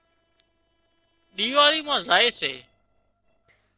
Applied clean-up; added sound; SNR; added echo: neural separator model SepFormer DNS4.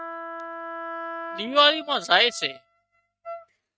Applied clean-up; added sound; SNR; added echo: neural mask model RNNoise.